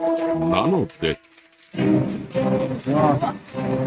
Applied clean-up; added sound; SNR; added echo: neural mask model RNNoise.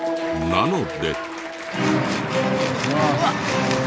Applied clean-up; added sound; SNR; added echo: none; Applause; 12 dB; none.